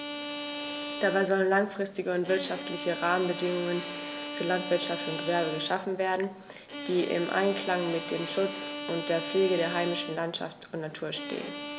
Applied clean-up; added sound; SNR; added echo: none; Bowed string instrument; 8 dB; none.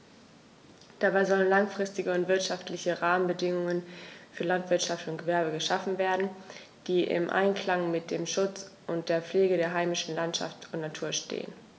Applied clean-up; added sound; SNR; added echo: none; none; none; none.